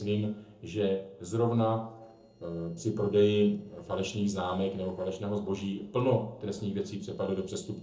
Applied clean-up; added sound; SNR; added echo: neural separator model SepFormer DNS4.